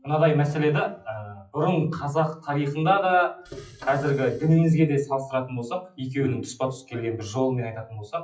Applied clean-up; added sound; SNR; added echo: classical method WPE with log-MMSE.